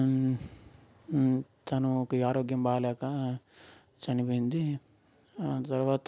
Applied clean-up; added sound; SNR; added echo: none; none; none; none.